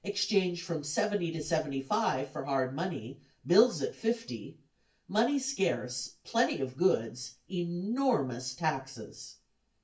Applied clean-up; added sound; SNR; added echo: none; none; none; reverberation time 0.3 s.